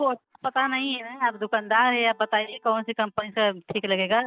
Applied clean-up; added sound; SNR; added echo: neural mask model DeepFilterNet 3.